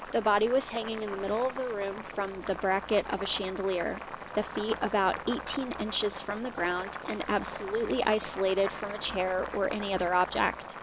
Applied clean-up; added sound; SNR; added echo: none; Boiling; 10 dB; none.